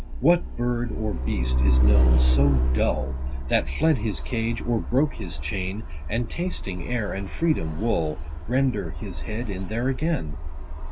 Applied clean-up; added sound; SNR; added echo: none; Truck; -2 dB; none.